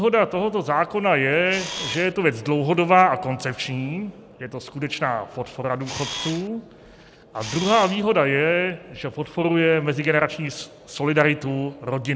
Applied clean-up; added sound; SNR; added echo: none; Camera; 9 dB; none.